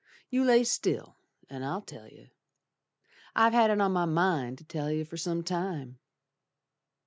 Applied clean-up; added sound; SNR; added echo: none; none; none; none.